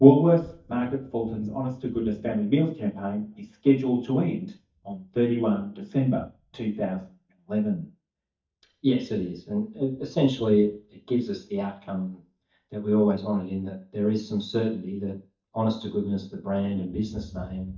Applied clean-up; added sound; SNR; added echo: neural mask model DeepFilterNet 3.